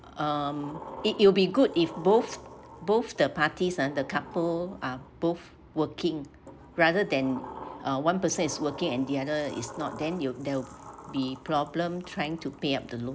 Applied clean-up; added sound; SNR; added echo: none; Sliding door; 17 dB; none.